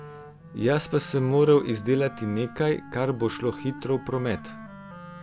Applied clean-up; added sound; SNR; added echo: none; Wind instrument, woodwind instrument; 17 dB; none.